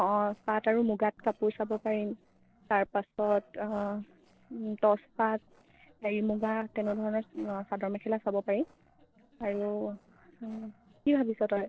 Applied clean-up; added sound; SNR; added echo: neural separator model SepFormer DNS4.